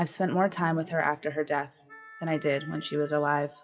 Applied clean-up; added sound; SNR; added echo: classical method WPE with log-MMSE.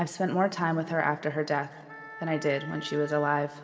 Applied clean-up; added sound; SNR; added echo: none; Wind instrument, woodwind instrument; 16 dB; reverberation time 2.0 s.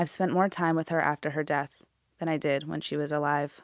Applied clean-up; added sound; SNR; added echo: none; none; none; none.